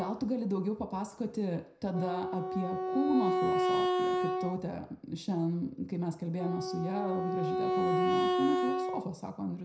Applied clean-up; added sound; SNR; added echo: none; Wind instrument, woodwind instrument; -1 dB; reverberation time 0.4 s.